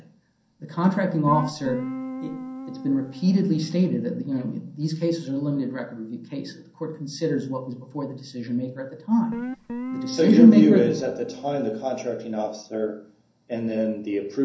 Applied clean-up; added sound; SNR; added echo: none; Guitar; 11 dB; reverberation time 0.6 s.